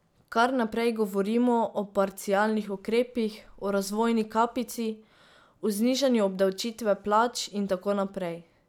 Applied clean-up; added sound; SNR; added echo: none; none; none; none.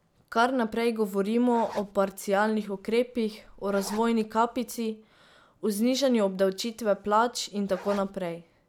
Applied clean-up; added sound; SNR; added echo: none; Zipper (clothing); 16 dB; none.